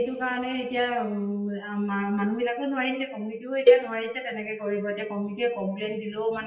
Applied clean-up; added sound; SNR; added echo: classical method WPE with log-MMSE.